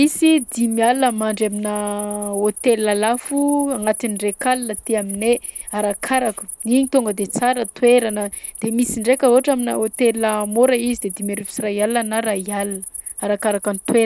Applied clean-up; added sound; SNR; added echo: none; Cricket; 10 dB; none.